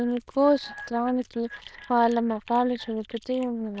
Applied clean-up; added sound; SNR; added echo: neural diffusion model UNIVERSE++.